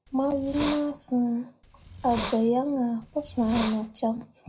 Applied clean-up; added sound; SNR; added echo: none; Hiss; 11 dB; reverberation time 0.4 s.